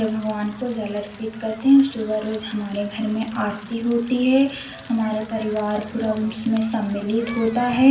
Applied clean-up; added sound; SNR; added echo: none; Crackle; 19 dB; reverberation time 0.9 s.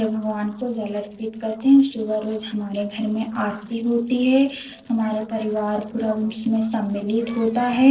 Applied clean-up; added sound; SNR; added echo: neural separator model SepFormer DNS4.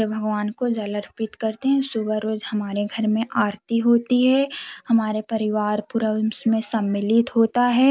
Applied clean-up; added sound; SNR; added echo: none; none; none; none.